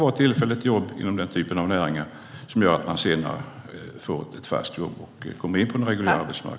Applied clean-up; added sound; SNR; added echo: none; none; none; none.